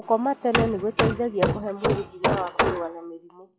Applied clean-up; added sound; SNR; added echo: classical method log-MMSE.